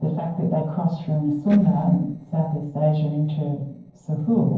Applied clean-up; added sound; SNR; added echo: neural separator model SepFormer DNS4.